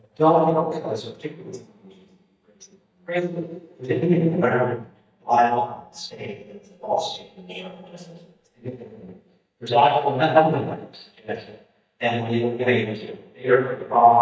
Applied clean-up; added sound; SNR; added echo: neural mask model DeepFilterNet 3.